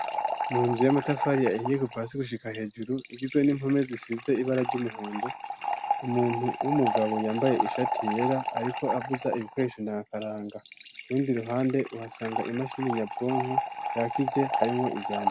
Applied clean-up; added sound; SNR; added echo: none; Fill (with liquid) / Trickle, dribble; 4 dB; none.